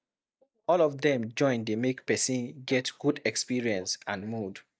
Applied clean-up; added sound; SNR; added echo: neural mask model DeepFilterNet 3.